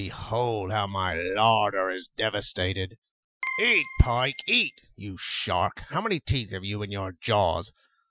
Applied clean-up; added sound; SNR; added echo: classical method Wiener filter.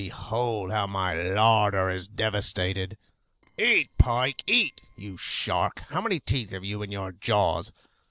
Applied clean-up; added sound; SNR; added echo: neural separator model SepFormer DNS4.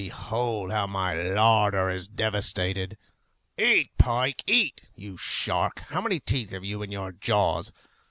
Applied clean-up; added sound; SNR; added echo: none; none; none; none.